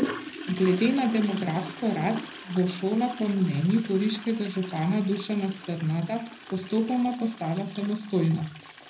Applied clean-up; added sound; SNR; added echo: none; Toilet flush; 13 dB; reverberation time 0.4 s.